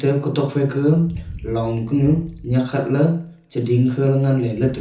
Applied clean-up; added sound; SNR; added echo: none; Bicycle; 19 dB; reverberation time 0.6 s.